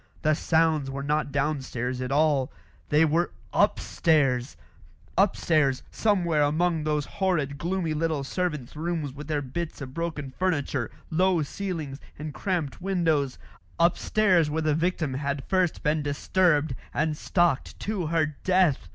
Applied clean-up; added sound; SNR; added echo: none; none; none; none.